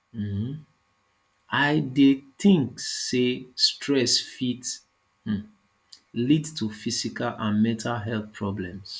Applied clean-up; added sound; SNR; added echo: none; none; none; none.